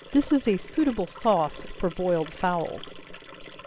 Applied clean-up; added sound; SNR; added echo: none; Liquid; 18 dB; none.